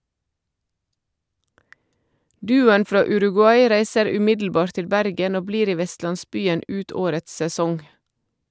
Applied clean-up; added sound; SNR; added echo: none; none; none; none.